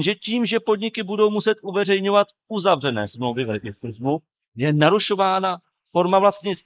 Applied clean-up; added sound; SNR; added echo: neural mask model Resemble Enhance denoiser.